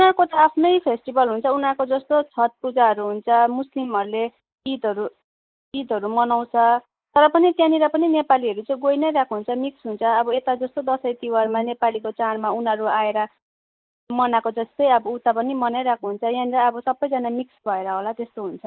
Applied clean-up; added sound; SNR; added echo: neural mask model Resemble Enhance denoiser.